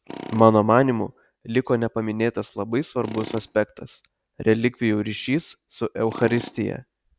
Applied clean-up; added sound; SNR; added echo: none; Tools; 19 dB; none.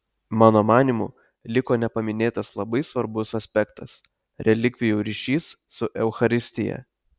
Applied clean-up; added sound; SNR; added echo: none; none; none; none.